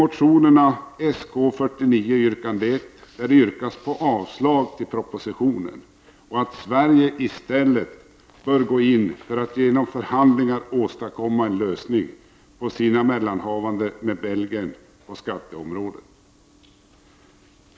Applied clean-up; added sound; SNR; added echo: none; none; none; none.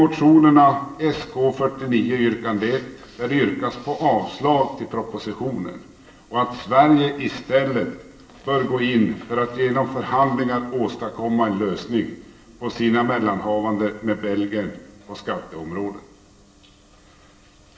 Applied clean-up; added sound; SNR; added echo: none; none; none; reverberation time 0.8 s.